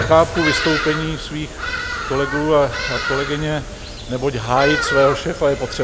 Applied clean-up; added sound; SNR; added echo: none; Bird vocalization, bird call, bird song; 5 dB; none.